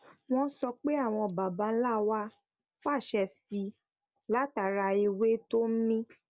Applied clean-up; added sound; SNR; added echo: none; none; none; none.